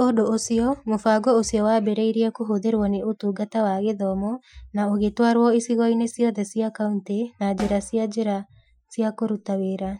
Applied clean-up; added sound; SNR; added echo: classical method Wiener filter.